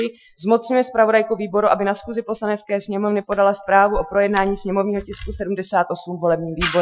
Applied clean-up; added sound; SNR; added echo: classical method Wiener filter.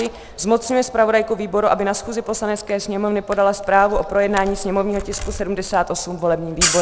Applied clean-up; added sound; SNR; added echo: none; Camera; 10 dB; none.